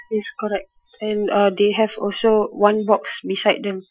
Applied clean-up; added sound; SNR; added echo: classical method Wiener filter.